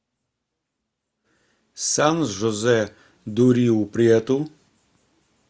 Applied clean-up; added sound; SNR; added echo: none; none; none; none.